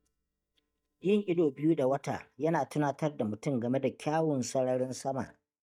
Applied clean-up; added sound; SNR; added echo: neural mask model DeepFilterNet 3.